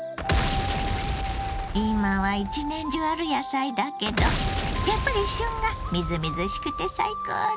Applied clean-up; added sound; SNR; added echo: none; Boom; 2 dB; none.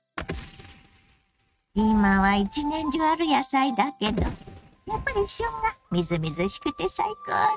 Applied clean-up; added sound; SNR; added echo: neural mask model RNNoise.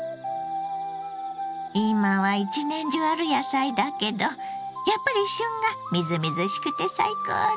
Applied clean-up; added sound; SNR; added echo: none; none; none; none.